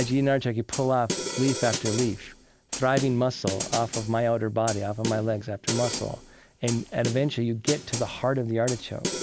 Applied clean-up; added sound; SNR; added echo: none; Snare drum; 8 dB; none.